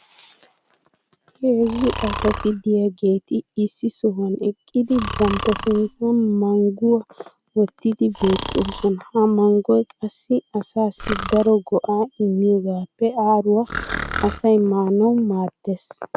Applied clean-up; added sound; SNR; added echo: none; Breathing; 14 dB; none.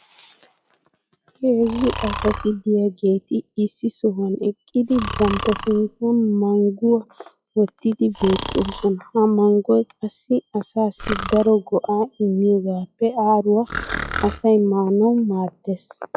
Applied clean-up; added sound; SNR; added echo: classical method log-MMSE.